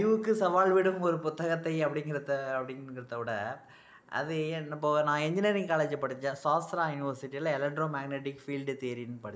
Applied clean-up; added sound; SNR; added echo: none; none; none; none.